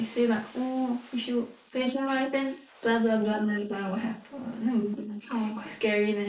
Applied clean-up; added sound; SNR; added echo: neural mask model Resemble Enhance denoiser.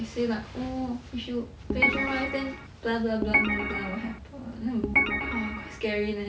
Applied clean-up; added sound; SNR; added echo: none; Organ; -4 dB; none.